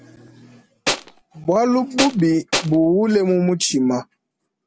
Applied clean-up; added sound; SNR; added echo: none; Tools; 4 dB; none.